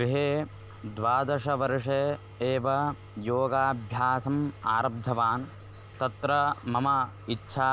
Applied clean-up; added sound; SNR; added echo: none; Engine; 18 dB; none.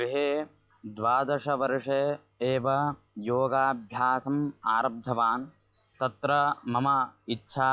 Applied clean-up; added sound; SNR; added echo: classical method log-MMSE.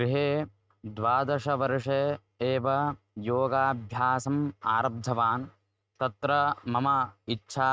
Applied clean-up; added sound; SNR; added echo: neural mask model RNNoise.